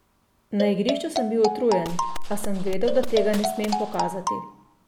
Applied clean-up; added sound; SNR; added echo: none; Gunshot, gunfire + Marimba, xylophone; 1 dB; none.